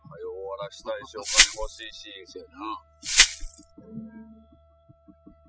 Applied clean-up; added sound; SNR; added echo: classical method spectral subtraction.